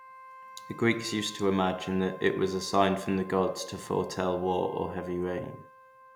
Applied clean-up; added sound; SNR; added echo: none; Wind instrument, woodwind instrument; 19 dB; none.